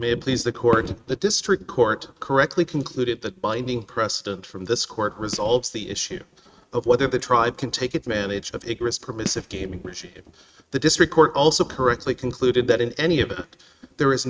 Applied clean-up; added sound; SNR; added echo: neural mask model RNNoise.